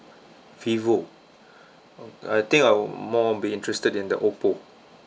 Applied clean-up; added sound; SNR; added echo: none; none; none; none.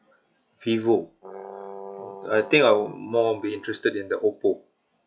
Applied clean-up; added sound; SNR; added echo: classical method log-MMSE.